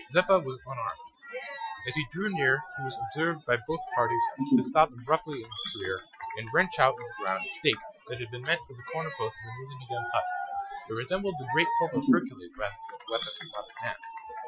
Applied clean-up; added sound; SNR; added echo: classical method Wiener filter.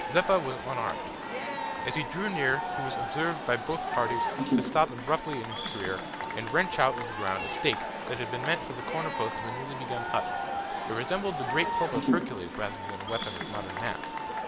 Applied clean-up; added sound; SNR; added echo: none; Crowd / Cheering; 1 dB; none.